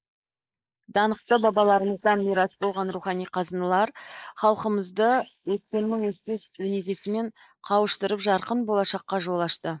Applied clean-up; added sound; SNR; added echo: neural mask model Resemble Enhance denoiser.